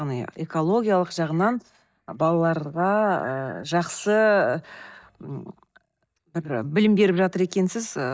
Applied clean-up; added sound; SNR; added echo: neural mask model DeepFilterNet 3.